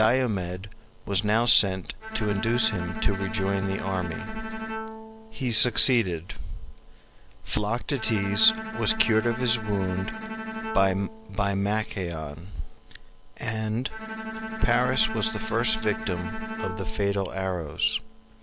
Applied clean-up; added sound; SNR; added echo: none; Bowed string instrument; 11 dB; none.